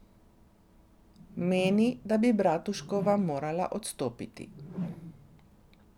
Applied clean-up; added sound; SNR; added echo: none; Whoosh, swoosh, swish; 11 dB; none.